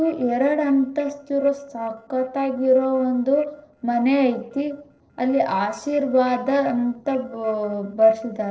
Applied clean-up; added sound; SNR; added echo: neural separator model SepFormer DNS4.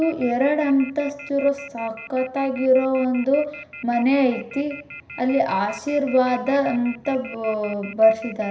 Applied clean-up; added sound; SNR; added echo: none; Telephone; 18 dB; reverberation time 0.5 s.